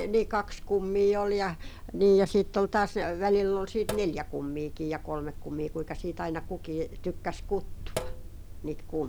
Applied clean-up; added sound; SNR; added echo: none; Sink (filling or washing); 10 dB; none.